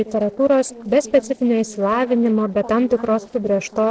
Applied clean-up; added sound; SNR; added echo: neural separator model SepFormer DNS4.